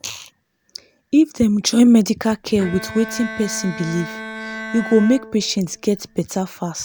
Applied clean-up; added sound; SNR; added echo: none; Bowed string instrument; 13 dB; none.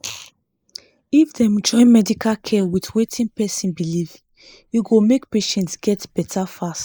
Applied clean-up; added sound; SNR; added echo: neural mask model Resemble Enhance denoiser.